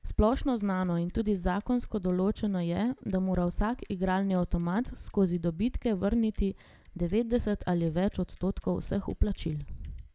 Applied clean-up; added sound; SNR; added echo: none; Bicycle; 18 dB; none.